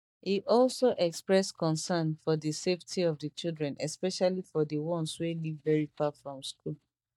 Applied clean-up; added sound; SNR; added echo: neural mask model DeepFilterNet 3.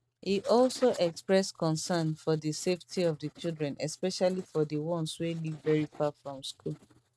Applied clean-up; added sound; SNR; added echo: neural mask model RNNoise.